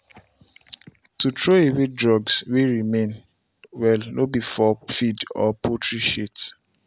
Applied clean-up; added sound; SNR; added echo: none; none; none; none.